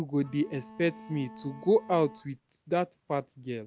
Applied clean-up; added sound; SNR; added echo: none; Bowed string instrument; 18 dB; none.